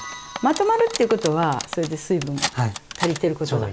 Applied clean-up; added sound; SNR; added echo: none; Cutlery, silverware; 10 dB; none.